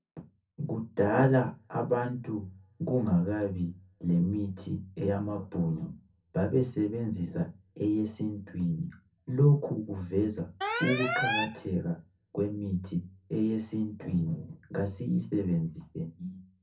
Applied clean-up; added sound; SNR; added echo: none; Alarm; 3 dB; reverberation time 0.3 s.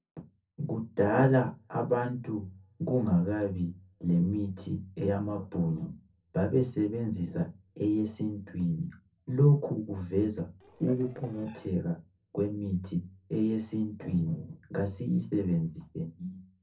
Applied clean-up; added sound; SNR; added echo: neural separator model SepFormer DNS4.